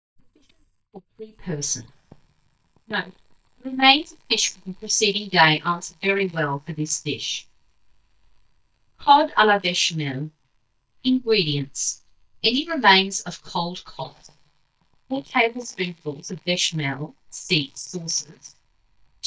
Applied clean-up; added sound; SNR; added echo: neural mask model DeepFilterNet 3.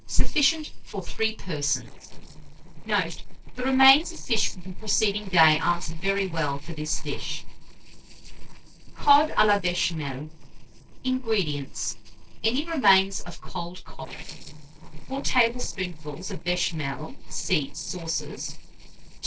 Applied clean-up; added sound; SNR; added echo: neural separator model SepFormer DNS4.